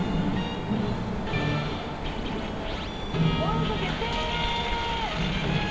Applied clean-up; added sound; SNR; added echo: none; Mechanisms; 4 dB; reverberation time 0.4 s.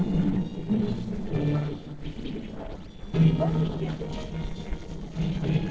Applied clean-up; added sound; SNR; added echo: neural separator model SepFormer DNS4.